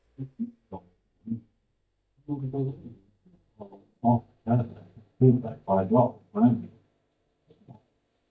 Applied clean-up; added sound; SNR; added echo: neural mask model DeepFilterNet 3.